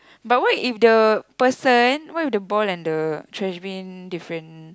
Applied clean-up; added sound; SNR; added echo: none; none; none; none.